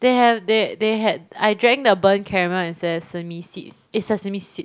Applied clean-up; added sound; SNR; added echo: none; none; none; none.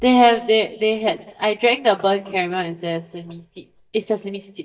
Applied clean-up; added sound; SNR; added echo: neural mask model DeepFilterNet 3.